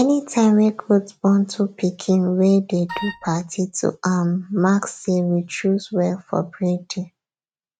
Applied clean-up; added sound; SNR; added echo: neural mask model RNNoise.